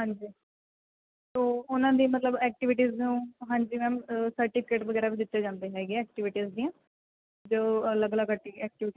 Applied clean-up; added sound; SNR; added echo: none; none; none; none.